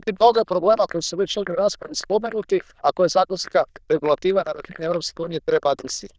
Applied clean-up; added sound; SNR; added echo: neural diffusion model UNIVERSE++.